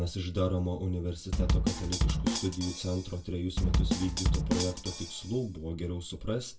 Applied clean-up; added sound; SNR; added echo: none; Bass drum / Snare drum; -3 dB; reverberation time 0.2 s.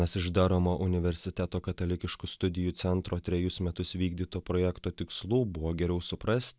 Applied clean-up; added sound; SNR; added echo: none; none; none; none.